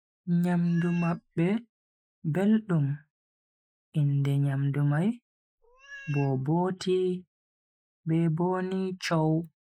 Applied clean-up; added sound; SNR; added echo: classical method Wiener filter.